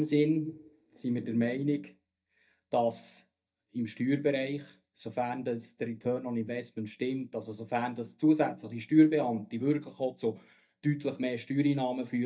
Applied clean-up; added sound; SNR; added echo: neural mask model DeepFilterNet 3.